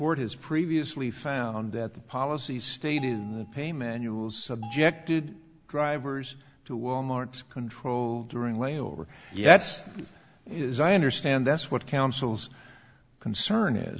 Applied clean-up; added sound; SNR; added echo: none; Bell; 19 dB; none.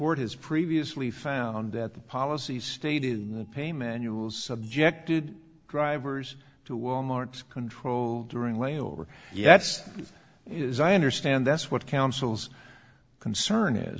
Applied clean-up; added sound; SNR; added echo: neural separator model SepFormer DNS4.